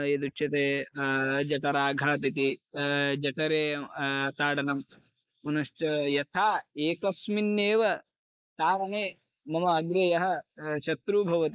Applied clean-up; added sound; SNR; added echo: neural mask model Resemble Enhance denoiser.